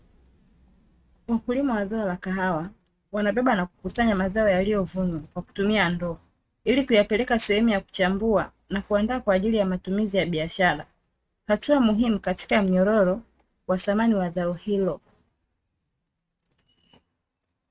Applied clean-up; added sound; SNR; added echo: neural mask model RNNoise.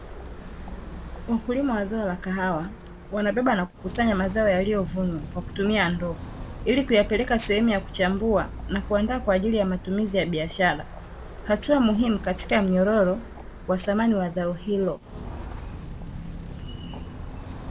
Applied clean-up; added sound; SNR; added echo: none; Walk, footsteps; 11 dB; none.